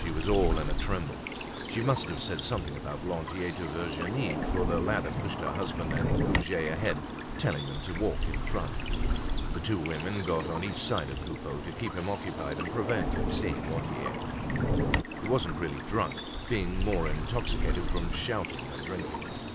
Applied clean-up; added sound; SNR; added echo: none; Stream / Bird vocalization, bird call, bird song; -2 dB; none.